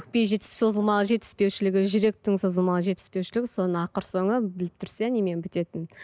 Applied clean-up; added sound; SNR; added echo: none; none; none; none.